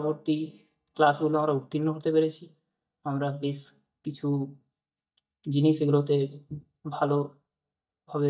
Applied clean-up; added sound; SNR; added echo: neural mask model DeepFilterNet 3.